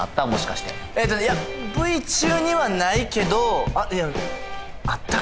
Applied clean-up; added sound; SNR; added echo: none; Clock; 12 dB; none.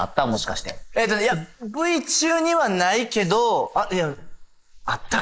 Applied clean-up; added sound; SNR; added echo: neural mask model Resemble Enhance denoiser.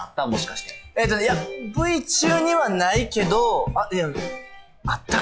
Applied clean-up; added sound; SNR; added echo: classical method log-MMSE.